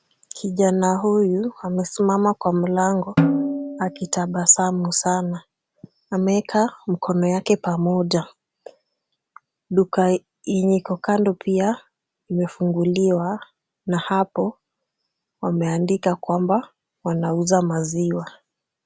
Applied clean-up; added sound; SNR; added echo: none; Snare drum; 4 dB; none.